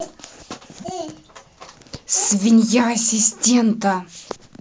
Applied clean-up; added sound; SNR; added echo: none; none; none; none.